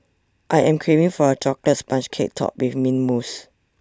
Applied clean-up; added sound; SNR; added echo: none; none; none; none.